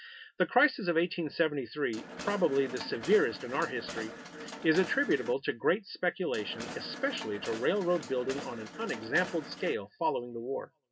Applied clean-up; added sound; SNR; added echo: none; Mechanisms; 11 dB; reverberation time 0.3 s.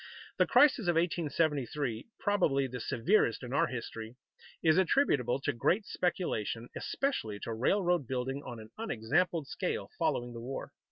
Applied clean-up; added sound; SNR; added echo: none; none; none; none.